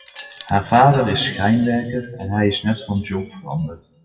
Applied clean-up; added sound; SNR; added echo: classical method WPE with log-MMSE.